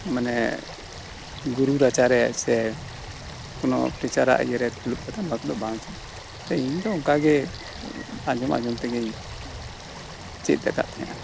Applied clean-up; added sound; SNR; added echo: none; Stream / Frog; 15 dB; none.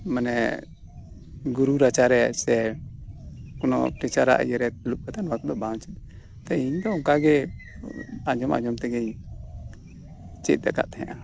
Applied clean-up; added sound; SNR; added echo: none; none; none; none.